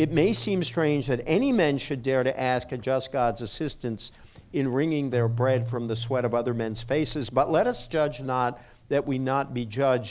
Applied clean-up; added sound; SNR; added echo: none; Keyboard (musical); 13 dB; none.